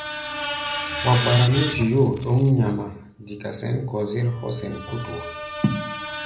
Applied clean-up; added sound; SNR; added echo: none; Screech; 9 dB; reverberation time 0.5 s.